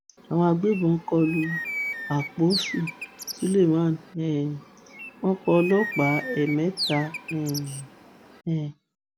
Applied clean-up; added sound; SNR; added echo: none; Bird; 9 dB; none.